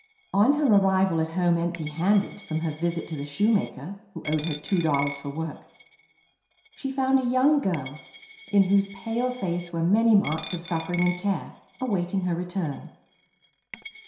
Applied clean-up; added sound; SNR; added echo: none; Coin (dropping); 16 dB; reverberation time 0.7 s.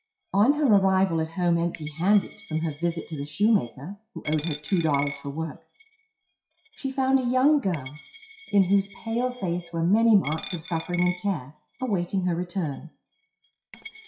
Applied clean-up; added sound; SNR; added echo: classical method WPE with log-MMSE.